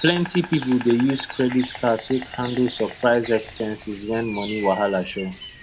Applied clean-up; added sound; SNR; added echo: none; Insect; 14 dB; none.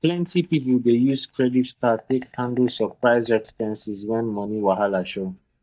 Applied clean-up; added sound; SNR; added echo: neural mask model DeepFilterNet 3.